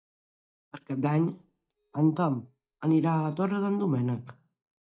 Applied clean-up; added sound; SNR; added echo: neural mask model DeepFilterNet 3.